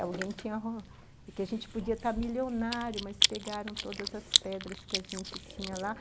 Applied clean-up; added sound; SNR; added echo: none; Chewing, mastication; 0 dB; none.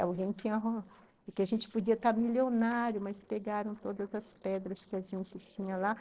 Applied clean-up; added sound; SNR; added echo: neural separator model SepFormer DNS4.